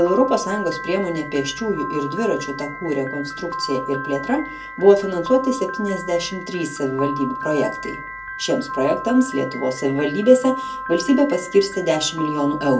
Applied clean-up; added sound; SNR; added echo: none; Piano; 9 dB; reverberation time 0.2 s.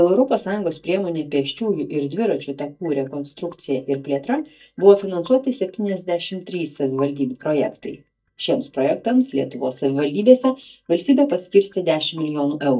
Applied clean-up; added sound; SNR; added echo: neural mask model DeepFilterNet 3.